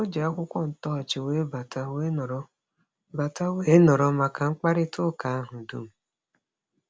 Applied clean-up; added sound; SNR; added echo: none; none; none; none.